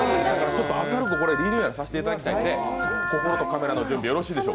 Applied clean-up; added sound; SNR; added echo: none; Wind instrument, woodwind instrument; 7 dB; none.